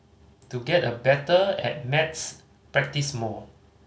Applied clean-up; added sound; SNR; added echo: none; none; none; none.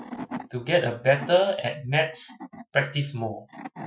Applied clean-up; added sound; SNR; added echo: classical method Wiener filter.